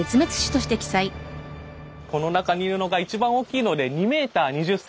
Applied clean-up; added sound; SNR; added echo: none; none; none; none.